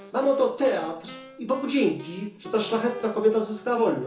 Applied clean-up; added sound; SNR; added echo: none; Wind instrument, woodwind instrument; 19 dB; reverberation time 0.7 s.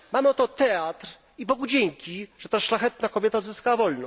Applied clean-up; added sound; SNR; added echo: none; none; none; none.